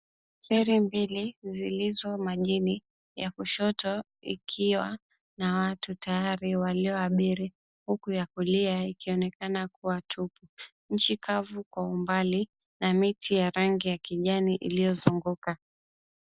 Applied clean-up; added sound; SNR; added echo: none; none; none; none.